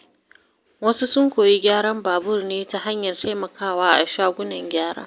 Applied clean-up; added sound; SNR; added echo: none; none; none; none.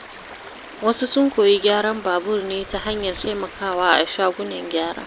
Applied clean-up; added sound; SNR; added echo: none; Stream; 16 dB; none.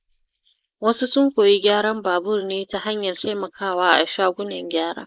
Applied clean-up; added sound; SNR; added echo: neural mask model Resemble Enhance denoiser.